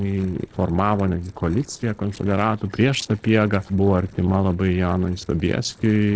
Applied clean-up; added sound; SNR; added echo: neural separator model SepFormer DNS4.